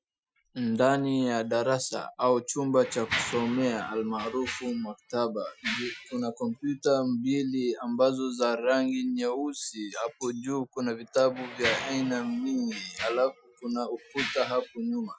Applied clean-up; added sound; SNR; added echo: classical method Wiener filter.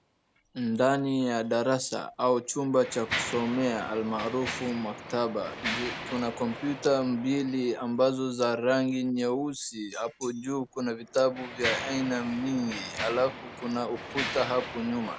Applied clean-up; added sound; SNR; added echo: none; Mechanisms; 10 dB; none.